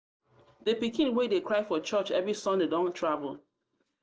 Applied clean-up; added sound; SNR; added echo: none; none; none; none.